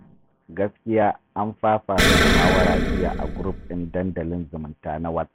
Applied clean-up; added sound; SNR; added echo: none; Explosion; -5 dB; none.